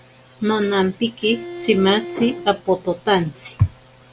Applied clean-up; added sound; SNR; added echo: none; Bowed string instrument; 13 dB; none.